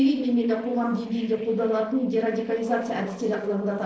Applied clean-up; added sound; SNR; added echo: neural separator model SepFormer DNS4.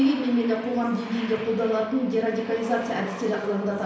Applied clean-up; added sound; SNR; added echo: none; Aircraft; 16 dB; reverberation time 0.9 s.